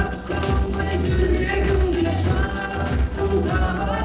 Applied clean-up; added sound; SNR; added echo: neural separator model SepFormer DNS4.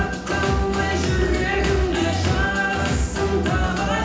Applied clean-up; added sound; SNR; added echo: none; Boat, Water vehicle; 17 dB; reverberation time 0.9 s.